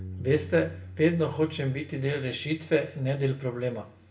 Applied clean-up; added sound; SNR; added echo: none; Bass guitar; 16 dB; reverberation time 0.2 s.